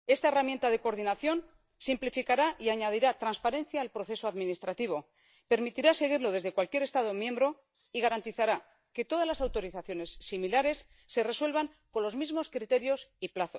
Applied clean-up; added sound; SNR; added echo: neural mask model DeepFilterNet 3.